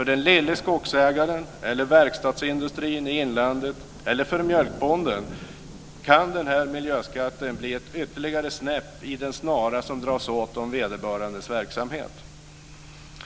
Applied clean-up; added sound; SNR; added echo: none; Thunder / Rain; 20 dB; none.